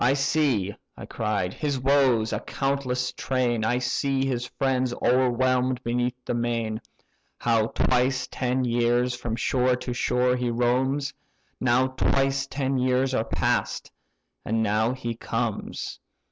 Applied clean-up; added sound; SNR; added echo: none; none; none; none.